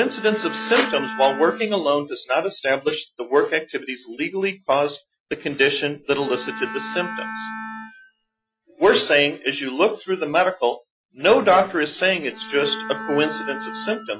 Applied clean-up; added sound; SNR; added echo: classical method Wiener filter.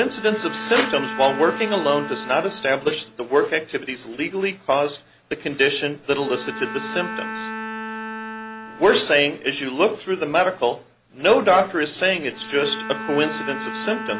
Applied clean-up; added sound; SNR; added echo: none; Bowed string instrument; 12 dB; none.